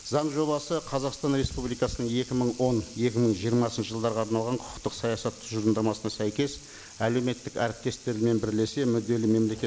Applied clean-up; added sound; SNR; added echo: none; Sink (filling or washing) / Water tap, faucet; 19 dB; none.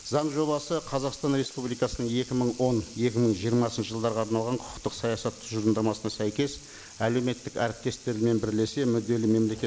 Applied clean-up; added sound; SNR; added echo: neural mask model Resemble Enhance denoiser.